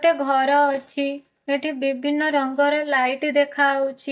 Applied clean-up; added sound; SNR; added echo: neural mask model DeepFilterNet 3.